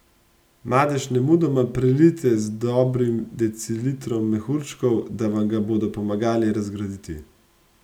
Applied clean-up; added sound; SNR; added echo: none; none; none; none.